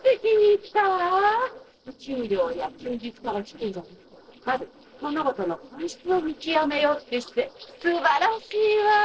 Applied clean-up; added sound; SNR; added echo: neural separator model SepFormer DNS4.